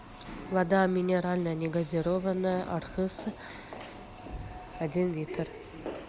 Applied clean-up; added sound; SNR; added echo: none; none; none; none.